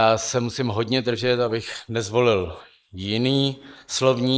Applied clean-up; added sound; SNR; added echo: neural mask model Resemble Enhance denoiser.